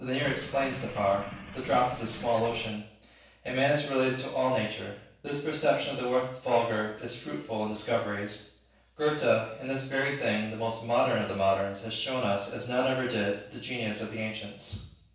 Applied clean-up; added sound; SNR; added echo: none; Engine / Boat, Water vehicle; 13 dB; reverberation time 0.7 s.